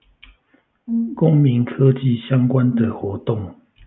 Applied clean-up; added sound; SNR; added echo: none; Brass instrument; 6 dB; none.